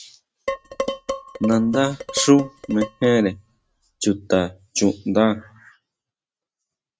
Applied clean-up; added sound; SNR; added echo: neural mask model RNNoise.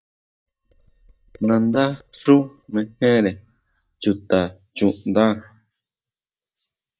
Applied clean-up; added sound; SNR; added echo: neural mask model DeepFilterNet 3.